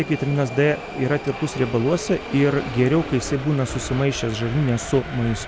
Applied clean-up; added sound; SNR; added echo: none; Subway, metro, underground; 10 dB; none.